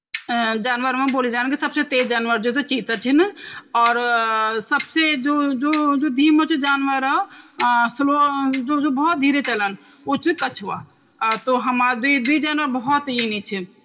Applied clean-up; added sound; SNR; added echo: none; Clock; 20 dB; reverberation time 1.2 s.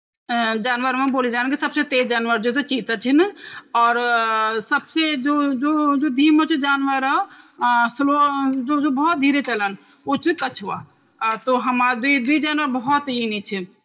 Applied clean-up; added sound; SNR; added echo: neural mask model DeepFilterNet 3.